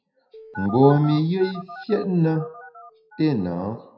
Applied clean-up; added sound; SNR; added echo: classical method WPE with log-MMSE.